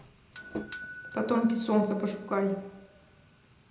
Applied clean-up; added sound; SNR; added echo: none; Doorbell; 14 dB; reverberation time 0.8 s.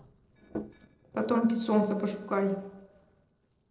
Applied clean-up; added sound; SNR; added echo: neural separator model SepFormer DNS4.